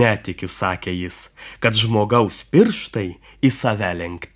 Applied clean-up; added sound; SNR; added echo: none; none; none; none.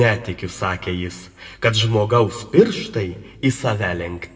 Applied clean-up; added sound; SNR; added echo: none; none; none; reverberation time 1.1 s.